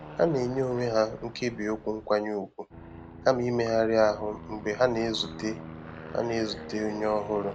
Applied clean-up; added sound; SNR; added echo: none; Aircraft; 15 dB; none.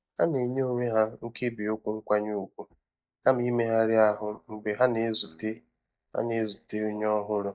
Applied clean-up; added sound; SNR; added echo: neural mask model DeepFilterNet 3.